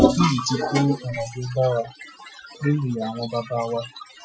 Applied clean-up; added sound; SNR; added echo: classical method Wiener filter.